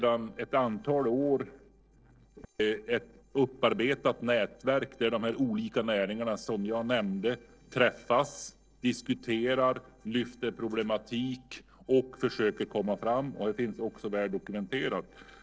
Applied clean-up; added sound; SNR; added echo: neural separator model SepFormer DNS4.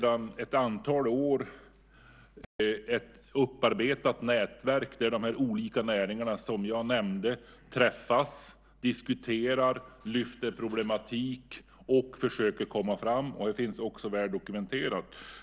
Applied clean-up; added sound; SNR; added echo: none; none; none; none.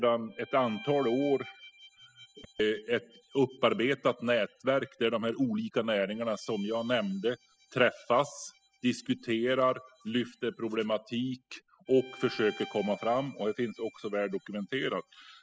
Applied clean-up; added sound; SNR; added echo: classical method spectral subtraction.